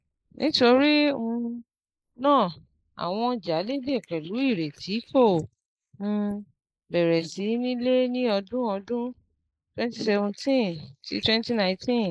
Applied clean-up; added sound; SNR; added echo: neural mask model Resemble Enhance denoiser.